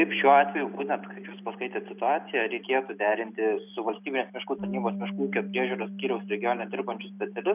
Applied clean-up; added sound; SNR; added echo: none; Bass guitar; 12 dB; none.